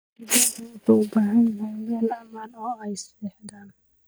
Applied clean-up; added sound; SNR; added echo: neural mask model DeepFilterNet 3.